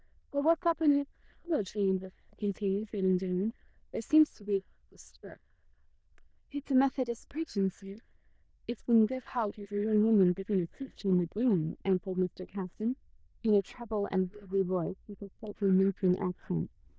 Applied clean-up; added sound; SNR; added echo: neural diffusion model UNIVERSE++.